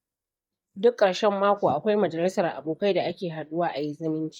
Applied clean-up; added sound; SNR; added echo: neural mask model DeepFilterNet 3.